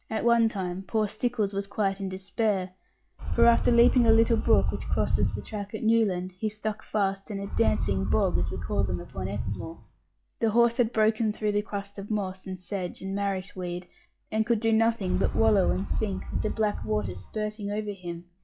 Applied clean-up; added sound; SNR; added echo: classical method log-MMSE.